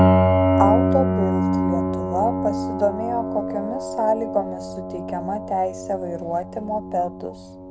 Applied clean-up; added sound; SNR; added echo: none; Piano; -3 dB; none.